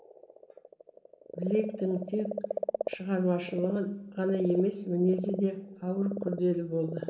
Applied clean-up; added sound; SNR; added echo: none; Frog; 9 dB; reverberation time 1.9 s.